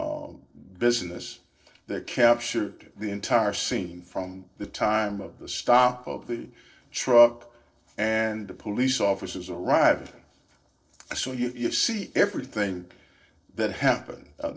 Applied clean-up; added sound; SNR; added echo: neural separator model SepFormer DNS4.